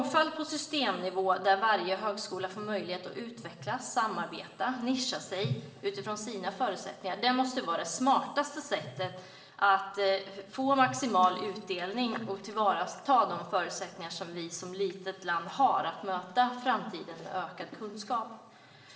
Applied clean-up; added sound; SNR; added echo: none; none; none; reverberation time 1.3 s.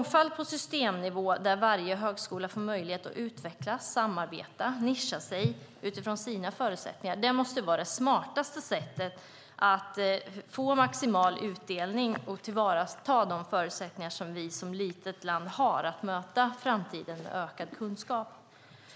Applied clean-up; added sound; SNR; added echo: none; none; none; none.